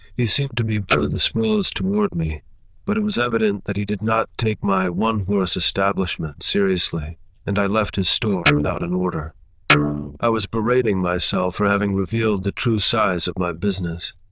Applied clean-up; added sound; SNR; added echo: neural diffusion model UNIVERSE++.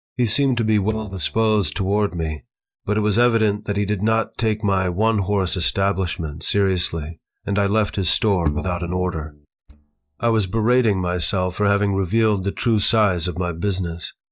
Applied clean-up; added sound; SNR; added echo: neural mask model DeepFilterNet 3.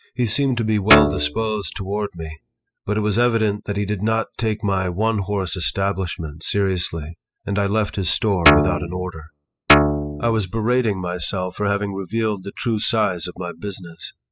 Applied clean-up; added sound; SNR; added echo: classical method spectral subtraction.